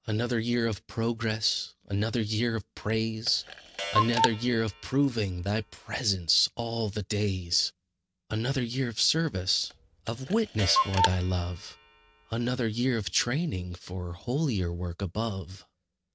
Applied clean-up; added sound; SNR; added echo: none; Clock; 4 dB; none.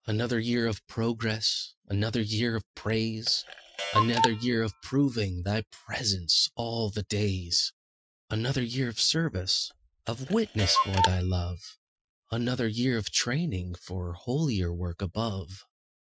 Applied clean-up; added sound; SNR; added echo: classical method Wiener filter.